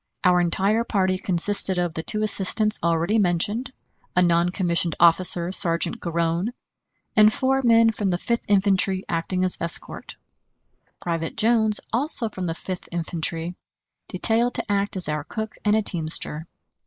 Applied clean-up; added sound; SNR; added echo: neural mask model Resemble Enhance denoiser.